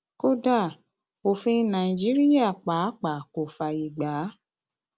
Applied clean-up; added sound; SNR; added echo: none; none; none; none.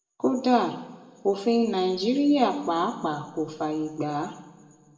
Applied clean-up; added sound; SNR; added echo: none; none; none; reverberation time 1.4 s.